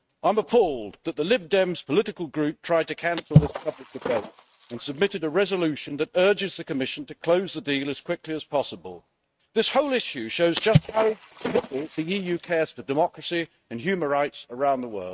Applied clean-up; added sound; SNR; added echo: neural mask model RNNoise.